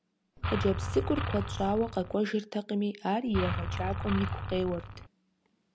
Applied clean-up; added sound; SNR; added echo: none; Engine; 3 dB; none.